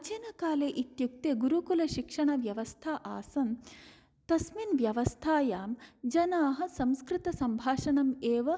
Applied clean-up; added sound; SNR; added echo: none; none; none; none.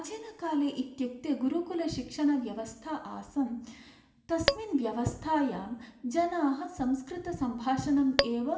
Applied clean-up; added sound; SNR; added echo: none; Tap / Glass; -2 dB; reverberation time 1.0 s.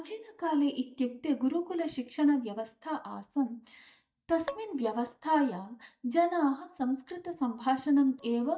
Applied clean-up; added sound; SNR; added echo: neural mask model DeepFilterNet 3.